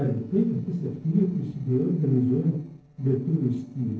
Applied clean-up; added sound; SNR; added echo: neural separator model SepFormer DNS4.